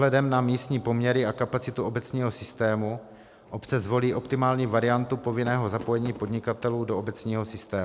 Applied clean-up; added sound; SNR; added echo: none; Fireworks; 19 dB; none.